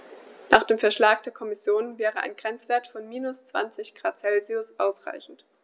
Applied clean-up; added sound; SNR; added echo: none; none; none; none.